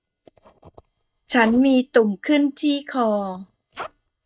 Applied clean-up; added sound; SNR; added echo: neural mask model DeepFilterNet 3.